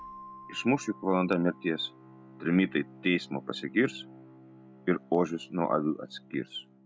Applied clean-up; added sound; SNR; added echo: none; Bowed string instrument + Keyboard (musical); 20 dB; none.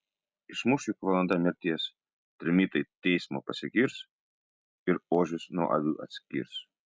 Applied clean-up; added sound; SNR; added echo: none; none; none; none.